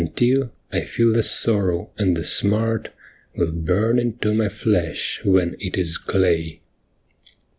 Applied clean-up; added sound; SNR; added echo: none; none; none; none.